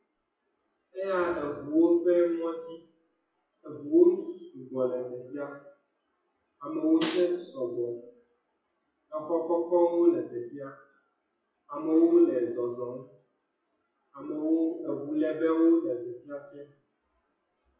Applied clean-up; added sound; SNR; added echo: classical method WPE with log-MMSE.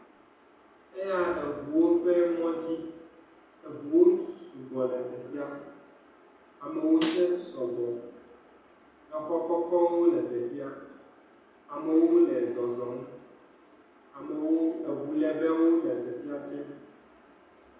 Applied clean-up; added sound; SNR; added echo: none; Snare drum; 12 dB; reverberation time 0.9 s.